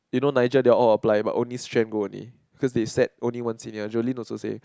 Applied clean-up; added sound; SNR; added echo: none; none; none; none.